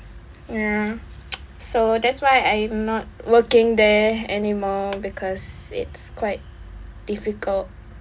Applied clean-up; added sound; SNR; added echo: none; none; none; none.